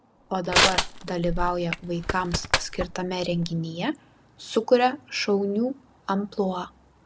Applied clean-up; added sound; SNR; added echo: none; Crushing; 1 dB; none.